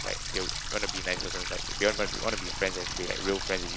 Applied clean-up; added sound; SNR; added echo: none; Water tap, faucet; 1 dB; none.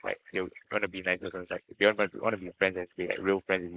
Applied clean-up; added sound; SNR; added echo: neural mask model Resemble Enhance denoiser.